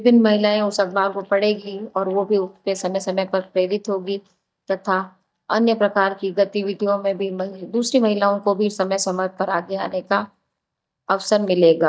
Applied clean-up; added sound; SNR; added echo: neural mask model DeepFilterNet 3.